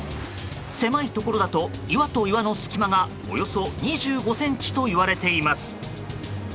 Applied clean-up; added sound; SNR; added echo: none; none; none; none.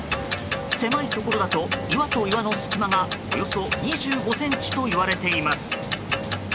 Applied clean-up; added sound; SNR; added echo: none; Clock; 3 dB; none.